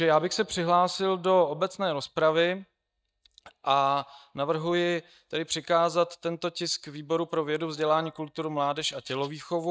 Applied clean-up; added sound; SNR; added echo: neural mask model DeepFilterNet 3.